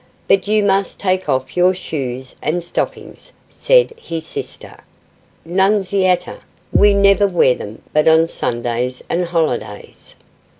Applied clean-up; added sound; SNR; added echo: none; Bass drum; -1 dB; none.